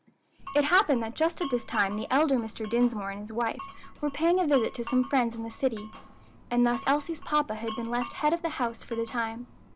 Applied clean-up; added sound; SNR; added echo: none; Glass; 15 dB; none.